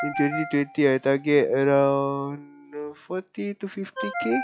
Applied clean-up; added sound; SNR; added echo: classical method log-MMSE.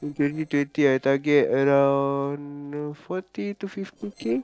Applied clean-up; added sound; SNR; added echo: neural separator model SepFormer DNS4.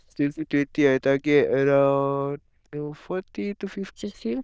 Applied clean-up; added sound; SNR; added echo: neural diffusion model UNIVERSE++.